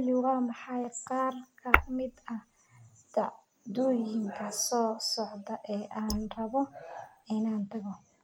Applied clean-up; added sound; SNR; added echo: neural mask model Resemble Enhance denoiser.